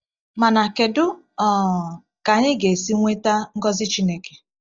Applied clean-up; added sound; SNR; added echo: neural mask model DeepFilterNet 3.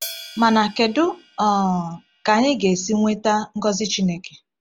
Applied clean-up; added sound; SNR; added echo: none; Hi-hat; 20 dB; none.